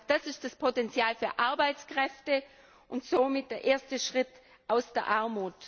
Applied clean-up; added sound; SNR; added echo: none; none; none; none.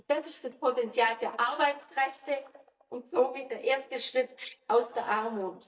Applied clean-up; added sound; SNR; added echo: neural mask model DeepFilterNet 3.